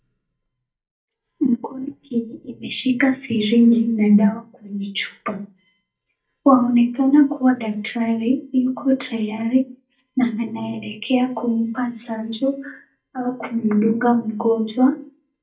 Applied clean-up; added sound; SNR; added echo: neural mask model DeepFilterNet 3.